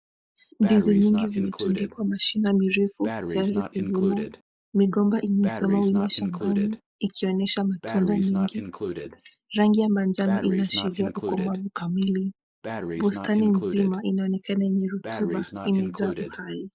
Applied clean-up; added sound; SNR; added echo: neural mask model Resemble Enhance denoiser.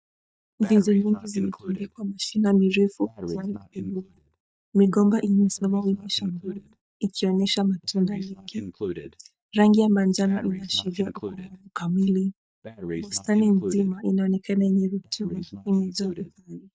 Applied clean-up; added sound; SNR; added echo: neural mask model DeepFilterNet 3.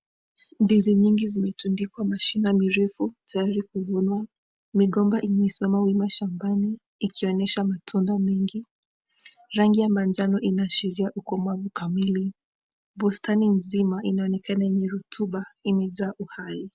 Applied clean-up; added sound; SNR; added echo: none; none; none; none.